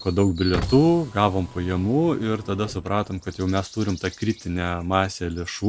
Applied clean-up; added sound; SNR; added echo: none; Car; 11 dB; none.